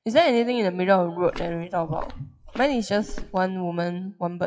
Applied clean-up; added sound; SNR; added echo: classical method WPE with log-MMSE.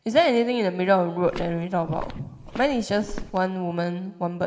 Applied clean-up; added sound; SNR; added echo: none; Walk, footsteps; 13 dB; reverberation time 1.1 s.